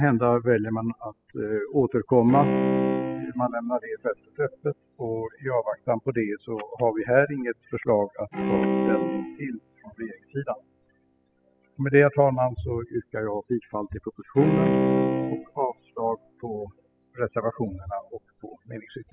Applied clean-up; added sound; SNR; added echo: classical method spectral subtraction.